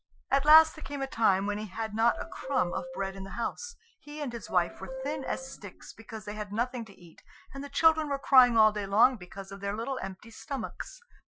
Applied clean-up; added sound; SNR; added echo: classical method Wiener filter.